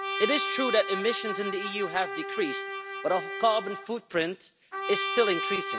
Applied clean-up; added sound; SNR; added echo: none; Trumpet; 4 dB; none.